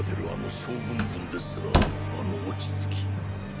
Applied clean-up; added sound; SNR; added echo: none; Slam; 0 dB; none.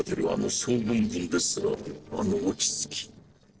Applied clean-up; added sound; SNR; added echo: neural separator model SepFormer DNS4.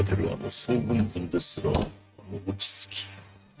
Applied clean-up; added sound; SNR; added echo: neural mask model RNNoise.